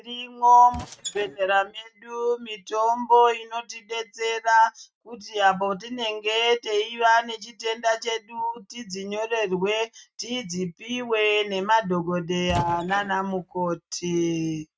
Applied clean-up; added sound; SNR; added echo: neural mask model RNNoise.